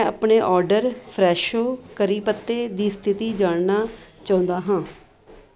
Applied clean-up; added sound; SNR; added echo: none; none; none; none.